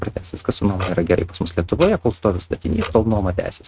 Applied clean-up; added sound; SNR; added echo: neural mask model RNNoise.